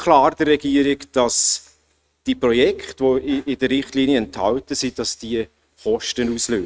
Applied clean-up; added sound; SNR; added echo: neural mask model RNNoise.